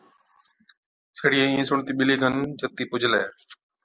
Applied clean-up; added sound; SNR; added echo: none; none; none; none.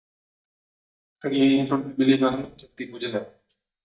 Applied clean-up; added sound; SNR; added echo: neural mask model DeepFilterNet 3.